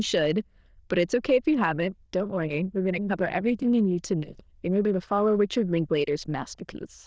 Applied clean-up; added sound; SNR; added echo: neural diffusion model UNIVERSE++.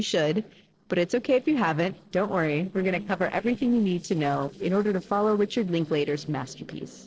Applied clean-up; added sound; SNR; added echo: neural separator model SepFormer DNS4.